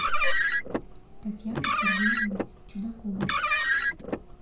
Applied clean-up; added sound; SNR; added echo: none; Car; -2 dB; reverberation time 0.4 s.